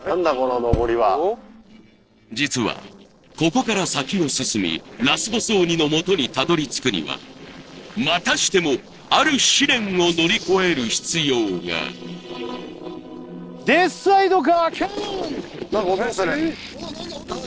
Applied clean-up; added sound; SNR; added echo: neural separator model SepFormer DNS4.